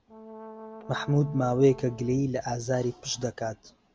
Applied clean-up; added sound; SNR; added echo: none; Brass instrument; 17 dB; none.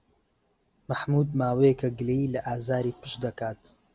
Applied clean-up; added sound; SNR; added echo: none; none; none; none.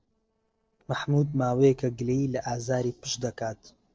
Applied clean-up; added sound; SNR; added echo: neural separator model SepFormer DNS4.